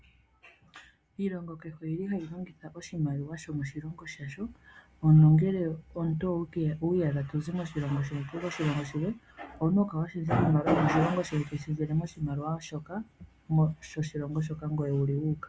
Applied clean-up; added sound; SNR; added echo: none; none; none; none.